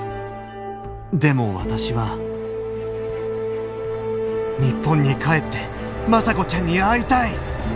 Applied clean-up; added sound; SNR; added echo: none; none; none; none.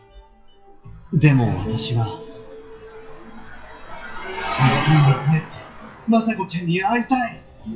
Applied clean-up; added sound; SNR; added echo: classical method WPE with log-MMSE.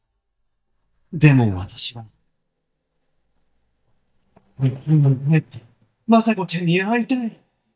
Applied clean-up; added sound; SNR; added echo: neural mask model DeepFilterNet 3.